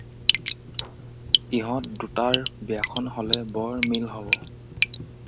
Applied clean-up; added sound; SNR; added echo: none; Drip; -1 dB; none.